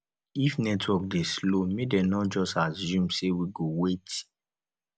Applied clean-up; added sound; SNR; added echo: none; none; none; none.